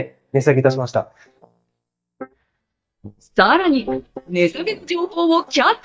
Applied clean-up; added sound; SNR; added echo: neural mask model DeepFilterNet 3.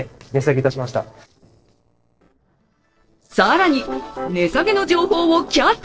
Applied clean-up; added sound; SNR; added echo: neural separator model SepFormer DNS4.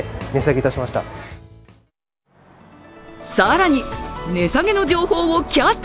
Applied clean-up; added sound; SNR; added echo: none; none; none; none.